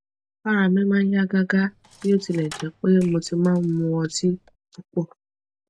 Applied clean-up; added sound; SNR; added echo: none; Coin (dropping); 19 dB; none.